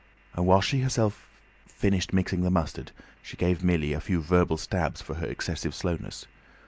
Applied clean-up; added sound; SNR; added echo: none; none; none; none.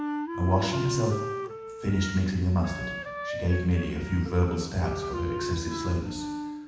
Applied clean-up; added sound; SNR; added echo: none; Wind instrument, woodwind instrument; 7 dB; reverberation time 1.1 s.